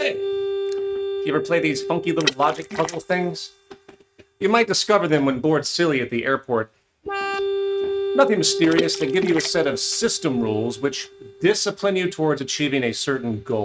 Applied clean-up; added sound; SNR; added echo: neural mask model RNNoise.